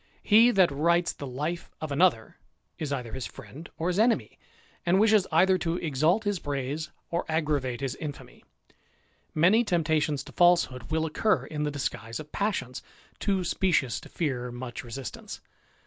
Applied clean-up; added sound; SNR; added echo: none; none; none; none.